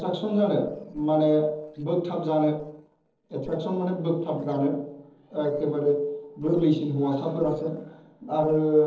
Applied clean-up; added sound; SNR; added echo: neural separator model SepFormer DNS4.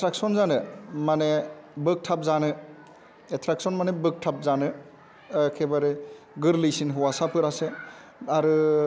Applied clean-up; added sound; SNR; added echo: none; none; none; none.